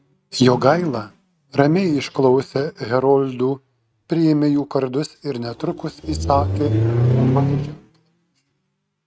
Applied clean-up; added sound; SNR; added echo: neural mask model RNNoise.